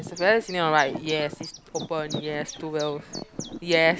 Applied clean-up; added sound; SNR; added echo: none; Chirp, tweet; 17 dB; none.